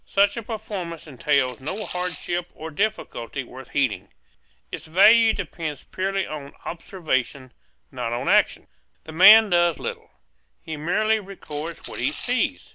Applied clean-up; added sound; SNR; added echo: none; Rattle / Rattle (instrument); 7 dB; none.